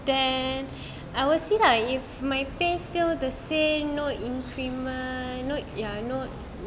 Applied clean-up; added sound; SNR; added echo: none; none; none; none.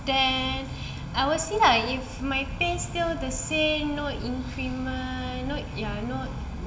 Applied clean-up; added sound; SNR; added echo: none; none; none; reverberation time 0.8 s.